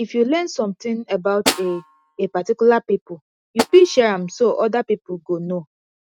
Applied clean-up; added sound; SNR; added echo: neural mask model RNNoise.